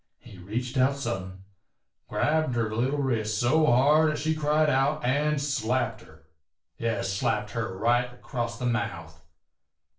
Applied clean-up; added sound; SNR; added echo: none; none; none; reverberation time 0.4 s.